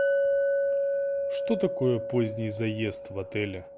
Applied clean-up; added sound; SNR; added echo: none; Chink, clink; -2 dB; none.